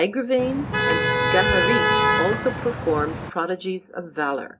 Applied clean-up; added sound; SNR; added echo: none; Motor vehicle (road); -3 dB; reverberation time 0.3 s.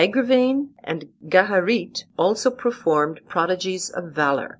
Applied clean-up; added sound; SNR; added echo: none; none; none; none.